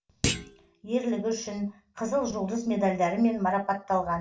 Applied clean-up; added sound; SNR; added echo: none; Thump, thud; 7 dB; reverberation time 0.3 s.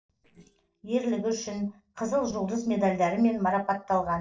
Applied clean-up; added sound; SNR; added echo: neural separator model SepFormer DNS4.